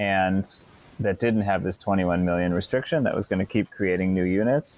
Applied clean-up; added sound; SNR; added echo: none; none; none; none.